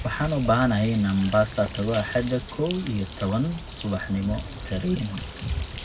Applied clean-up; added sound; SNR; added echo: none; Bird; 13 dB; reverberation time 0.4 s.